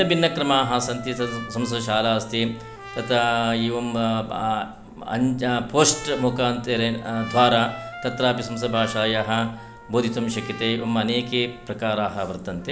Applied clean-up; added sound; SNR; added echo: none; Trumpet; 16 dB; none.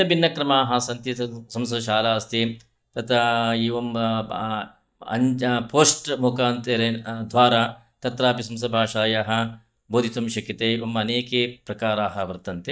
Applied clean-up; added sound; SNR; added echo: neural mask model DeepFilterNet 3.